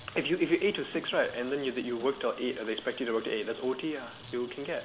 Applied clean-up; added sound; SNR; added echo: none; Engine; 20 dB; none.